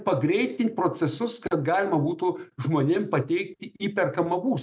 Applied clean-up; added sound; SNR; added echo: none; none; none; none.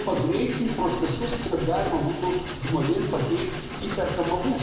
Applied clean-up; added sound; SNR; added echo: none; Train; 7 dB; reverberation time 1.0 s.